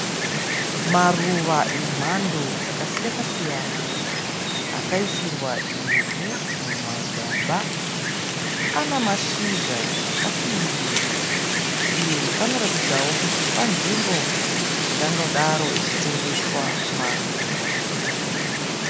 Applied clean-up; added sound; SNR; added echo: none; Wind; -4 dB; none.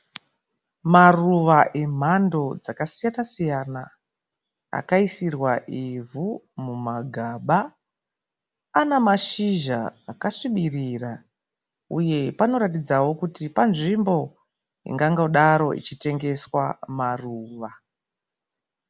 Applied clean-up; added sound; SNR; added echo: none; none; none; none.